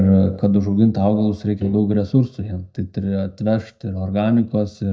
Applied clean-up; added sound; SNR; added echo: neural mask model DeepFilterNet 3.